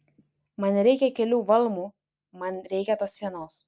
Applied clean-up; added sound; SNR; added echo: none; none; none; none.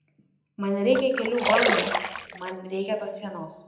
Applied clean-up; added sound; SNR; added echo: none; Splash, splatter; 0 dB; reverberation time 0.7 s.